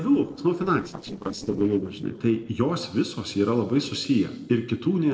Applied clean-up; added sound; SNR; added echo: neural separator model SepFormer DNS4.